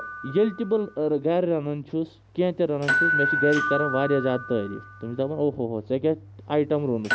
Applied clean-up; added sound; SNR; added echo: none; Door / Bell; 5 dB; none.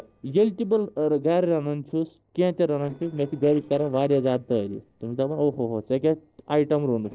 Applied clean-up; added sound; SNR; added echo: neural separator model SepFormer DNS4.